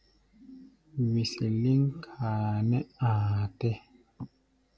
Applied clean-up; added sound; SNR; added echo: none; none; none; none.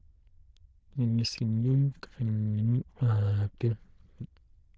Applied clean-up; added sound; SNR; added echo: neural diffusion model UNIVERSE++.